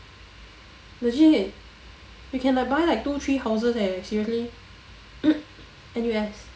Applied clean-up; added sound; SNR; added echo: none; none; none; none.